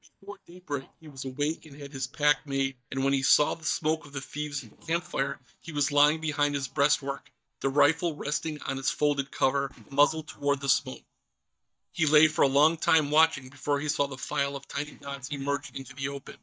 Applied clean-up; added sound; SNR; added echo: neural mask model DeepFilterNet 3.